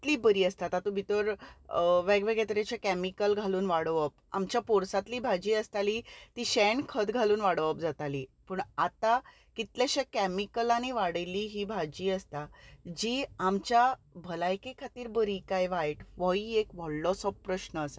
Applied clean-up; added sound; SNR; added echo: none; none; none; none.